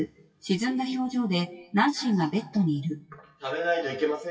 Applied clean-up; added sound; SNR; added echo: classical method WPE with log-MMSE.